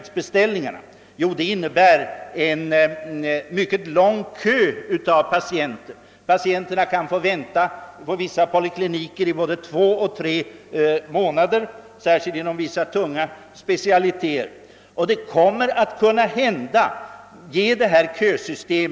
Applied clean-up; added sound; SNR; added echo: none; none; none; none.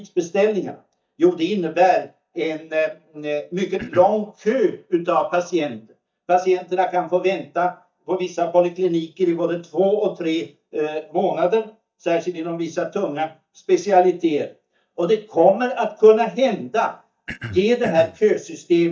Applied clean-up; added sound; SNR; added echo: neural mask model DeepFilterNet 3.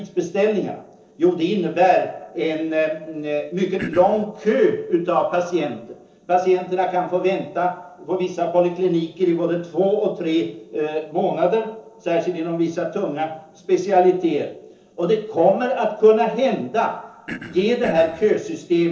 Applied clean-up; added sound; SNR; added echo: neural separator model SepFormer DNS4.